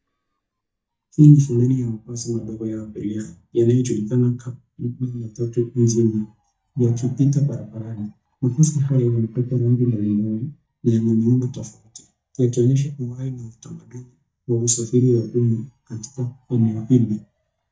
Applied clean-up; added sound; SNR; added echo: neural mask model DeepFilterNet 3.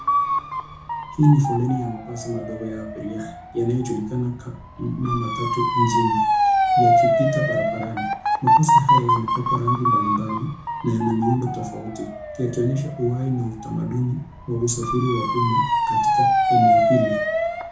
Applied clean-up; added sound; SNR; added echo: none; Motor vehicle (road) / Siren; -2 dB; reverberation time 0.6 s.